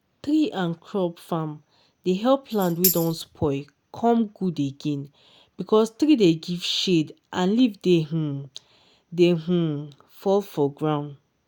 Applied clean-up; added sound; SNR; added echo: none; Tambourine; 5 dB; none.